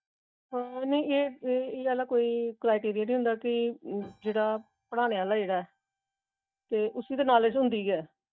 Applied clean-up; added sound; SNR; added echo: neural mask model DeepFilterNet 3.